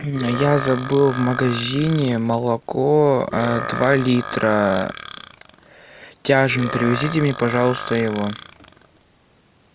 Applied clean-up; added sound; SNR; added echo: none; Burping, eructation; 11 dB; none.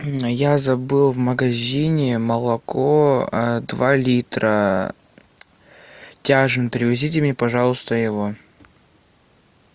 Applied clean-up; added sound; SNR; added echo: none; none; none; none.